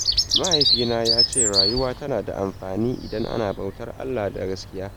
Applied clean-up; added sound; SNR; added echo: none; Bird vocalization, bird call, bird song; -2 dB; none.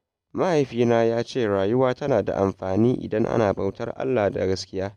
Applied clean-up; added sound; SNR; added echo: none; none; none; none.